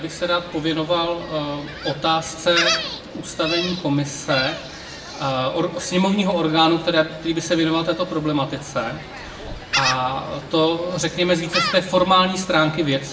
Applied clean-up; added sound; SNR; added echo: none; Gull, seagull; 9 dB; reverberation time 0.6 s.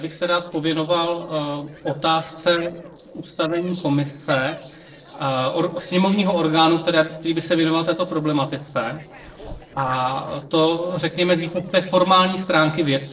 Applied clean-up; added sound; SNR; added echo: neural separator model SepFormer DNS4.